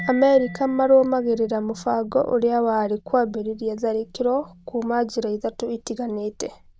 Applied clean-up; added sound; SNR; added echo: neural diffusion model UNIVERSE++.